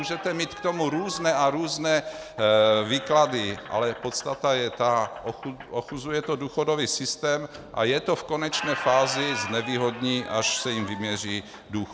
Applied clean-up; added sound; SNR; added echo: none; Squeak; 14 dB; none.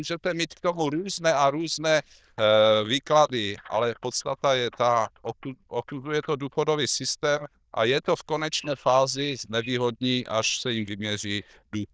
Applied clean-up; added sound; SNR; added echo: neural diffusion model UNIVERSE++.